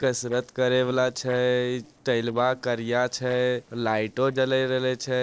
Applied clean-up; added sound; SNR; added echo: neural separator model SepFormer DNS4.